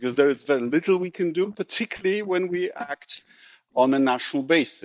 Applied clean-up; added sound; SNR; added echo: neural mask model DeepFilterNet 3.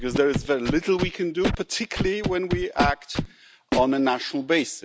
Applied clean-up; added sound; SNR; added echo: none; Scratching (performance technique); 5 dB; none.